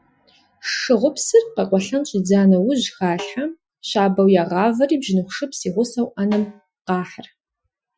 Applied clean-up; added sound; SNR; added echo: classical method Wiener filter.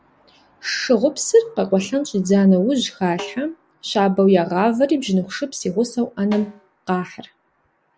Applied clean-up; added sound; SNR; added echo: none; Snare drum; 19 dB; none.